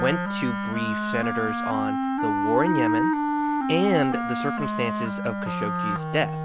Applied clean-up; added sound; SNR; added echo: none; Wind instrument, woodwind instrument; -2 dB; none.